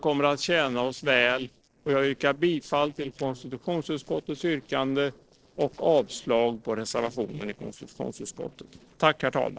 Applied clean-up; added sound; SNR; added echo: neural separator model SepFormer DNS4.